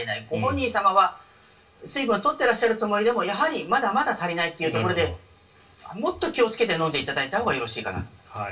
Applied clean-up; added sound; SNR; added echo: none; none; none; reverberation time 0.2 s.